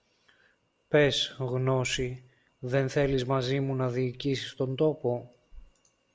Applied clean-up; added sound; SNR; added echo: none; none; none; none.